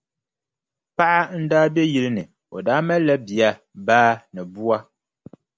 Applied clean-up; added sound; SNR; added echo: none; none; none; none.